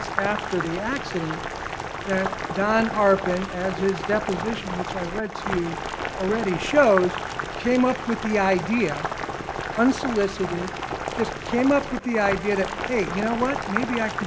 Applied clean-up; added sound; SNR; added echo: none; Boiling; 6 dB; none.